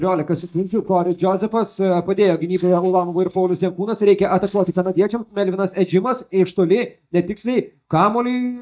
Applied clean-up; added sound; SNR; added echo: neural mask model DeepFilterNet 3.